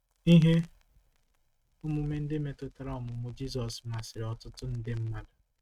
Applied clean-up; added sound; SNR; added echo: neural mask model RNNoise.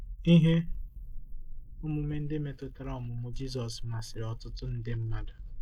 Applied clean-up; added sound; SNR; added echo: neural mask model Resemble Enhance denoiser.